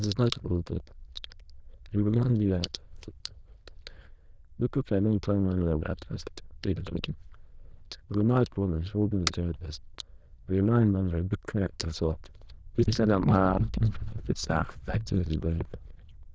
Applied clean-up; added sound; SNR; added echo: neural diffusion model UNIVERSE++.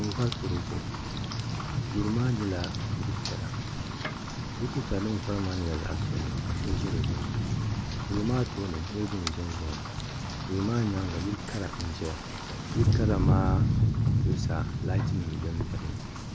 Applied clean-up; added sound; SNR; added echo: none; Rain; -3 dB; none.